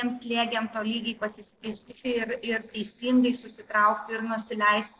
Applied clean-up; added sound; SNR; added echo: neural separator model SepFormer DNS4.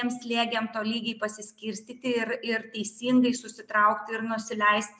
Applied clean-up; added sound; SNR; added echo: none; none; none; none.